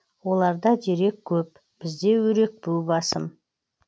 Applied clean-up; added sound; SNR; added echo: none; none; none; none.